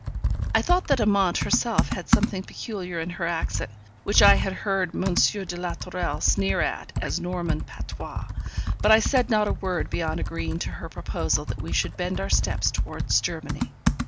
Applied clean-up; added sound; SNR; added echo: none; Computer keyboard; 1 dB; none.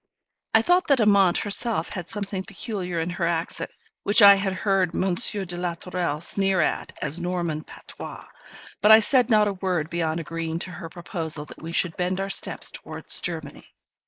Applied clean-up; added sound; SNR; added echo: neural mask model Resemble Enhance denoiser.